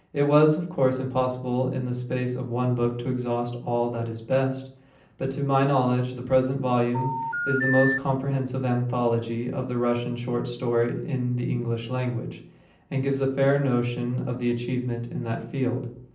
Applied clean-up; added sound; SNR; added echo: none; Telephone; 3 dB; reverberation time 0.6 s.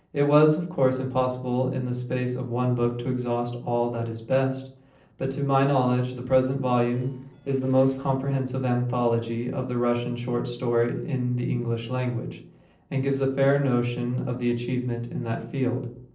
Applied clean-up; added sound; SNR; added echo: neural separator model SepFormer DNS4.